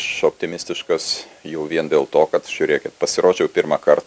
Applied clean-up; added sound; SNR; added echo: none; none; none; none.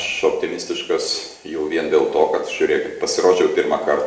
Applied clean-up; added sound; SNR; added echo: none; none; none; reverberation time 0.8 s.